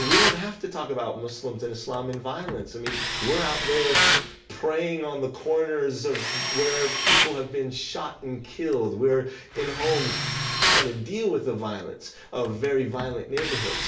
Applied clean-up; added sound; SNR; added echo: none; Tools; 0 dB; reverberation time 0.3 s.